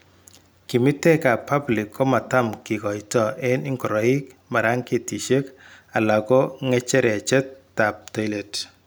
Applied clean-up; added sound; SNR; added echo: none; none; none; none.